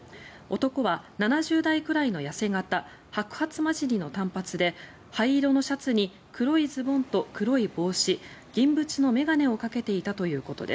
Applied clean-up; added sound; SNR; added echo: none; none; none; none.